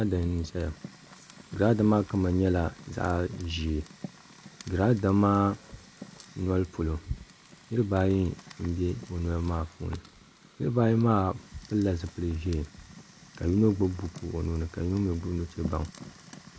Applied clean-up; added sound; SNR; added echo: none; Fire; 19 dB; none.